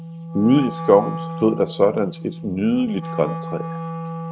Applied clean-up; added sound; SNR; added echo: neural mask model RNNoise.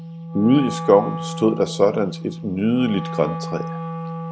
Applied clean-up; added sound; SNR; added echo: none; Wind instrument, woodwind instrument; 9 dB; none.